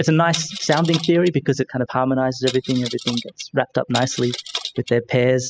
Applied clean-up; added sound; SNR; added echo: classical method spectral subtraction.